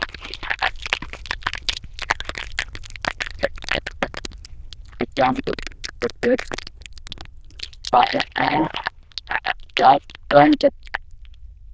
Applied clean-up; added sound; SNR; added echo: neural diffusion model UNIVERSE++.